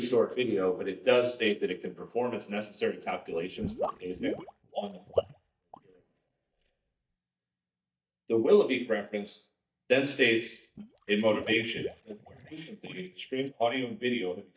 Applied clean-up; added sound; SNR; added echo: neural mask model DeepFilterNet 3.